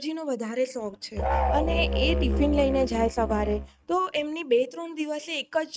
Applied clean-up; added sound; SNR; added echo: neural mask model RNNoise.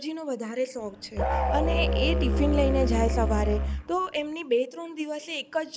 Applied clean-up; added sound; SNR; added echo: none; Musical instrument; -3 dB; none.